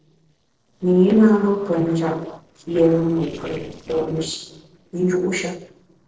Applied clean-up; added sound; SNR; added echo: neural separator model SepFormer DNS4.